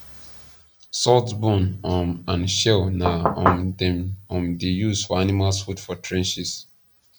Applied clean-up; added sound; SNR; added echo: none; Knock / Wood; -1 dB; none.